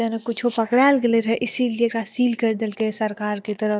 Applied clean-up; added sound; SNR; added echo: neural mask model DeepFilterNet 3.